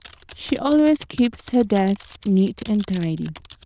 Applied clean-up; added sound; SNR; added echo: neural diffusion model UNIVERSE++.